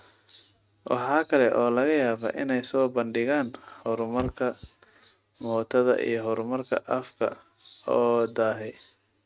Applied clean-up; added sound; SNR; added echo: neural mask model RNNoise.